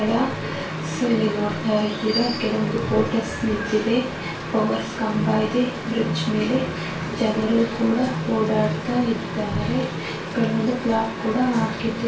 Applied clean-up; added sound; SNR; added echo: none; Rain; 17 dB; reverberation time 0.3 s.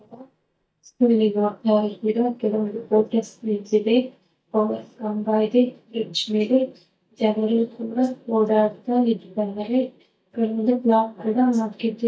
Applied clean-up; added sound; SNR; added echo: neural mask model DeepFilterNet 3.